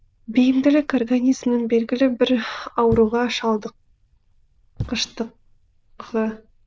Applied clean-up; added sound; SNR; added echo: neural diffusion model UNIVERSE++.